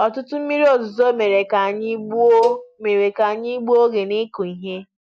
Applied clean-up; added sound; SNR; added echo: none; Cowbell; 11 dB; none.